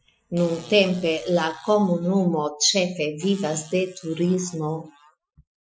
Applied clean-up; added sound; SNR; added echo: classical method Wiener filter.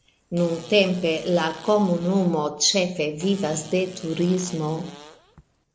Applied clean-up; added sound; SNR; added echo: none; Fart; 20 dB; none.